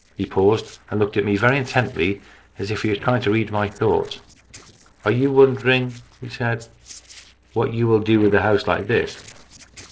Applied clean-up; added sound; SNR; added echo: neural separator model SepFormer DNS4.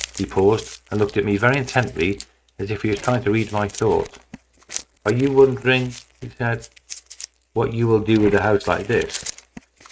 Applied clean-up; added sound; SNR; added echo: neural mask model RNNoise.